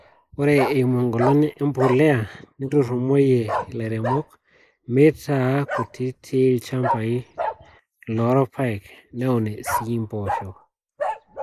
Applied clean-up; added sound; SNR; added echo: neural mask model Resemble Enhance denoiser.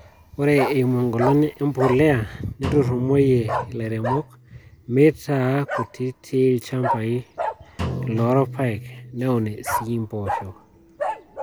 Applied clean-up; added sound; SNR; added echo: none; Bark + Drum; 8 dB; none.